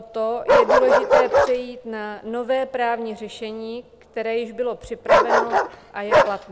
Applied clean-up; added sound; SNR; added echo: none; Bark; -4 dB; none.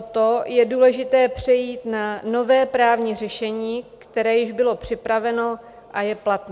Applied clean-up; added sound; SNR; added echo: none; none; none; none.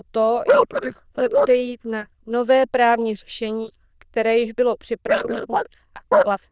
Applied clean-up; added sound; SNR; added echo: neural diffusion model UNIVERSE++.